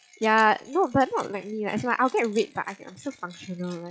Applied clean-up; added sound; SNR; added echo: classical method log-MMSE.